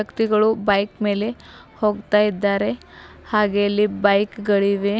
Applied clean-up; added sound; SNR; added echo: none; none; none; none.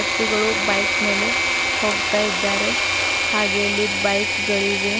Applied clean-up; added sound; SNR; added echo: none; Engine / Mechanisms; -4 dB; none.